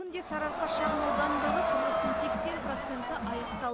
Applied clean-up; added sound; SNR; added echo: none; Crowd; -4 dB; none.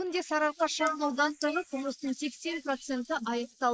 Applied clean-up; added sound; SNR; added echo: neural mask model Resemble Enhance denoiser.